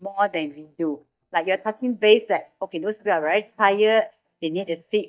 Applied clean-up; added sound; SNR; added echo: neural mask model DeepFilterNet 3.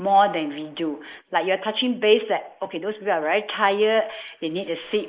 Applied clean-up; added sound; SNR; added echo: neural mask model Resemble Enhance denoiser.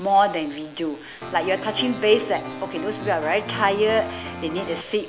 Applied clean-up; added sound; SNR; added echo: none; Piano; 10 dB; none.